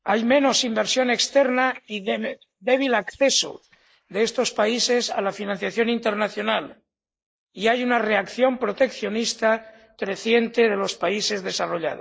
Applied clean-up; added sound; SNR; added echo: neural mask model Resemble Enhance denoiser.